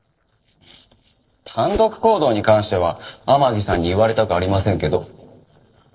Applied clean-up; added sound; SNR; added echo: neural separator model SepFormer DNS4.